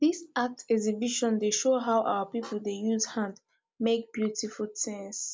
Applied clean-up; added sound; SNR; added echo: none; none; none; none.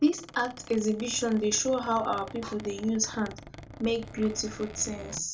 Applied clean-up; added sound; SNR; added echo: none; Squeak; 16 dB; reverberation time 0.2 s.